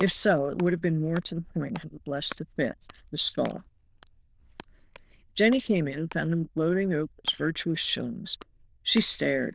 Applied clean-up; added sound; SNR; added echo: neural diffusion model UNIVERSE++.